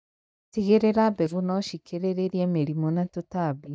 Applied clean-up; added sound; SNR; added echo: neural mask model DeepFilterNet 3.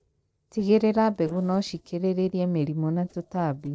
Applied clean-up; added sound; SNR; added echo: neural separator model SepFormer DNS4.